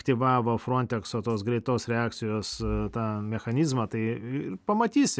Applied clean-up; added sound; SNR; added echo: none; none; none; none.